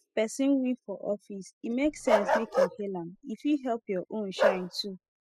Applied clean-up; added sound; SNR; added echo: classical method spectral subtraction.